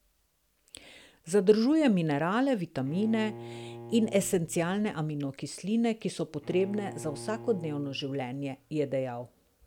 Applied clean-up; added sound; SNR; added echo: none; Bowed string instrument; 16 dB; none.